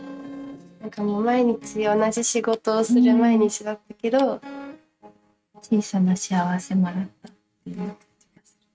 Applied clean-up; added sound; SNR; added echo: neural mask model RNNoise.